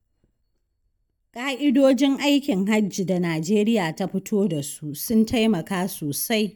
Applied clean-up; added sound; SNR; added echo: neural mask model DeepFilterNet 3.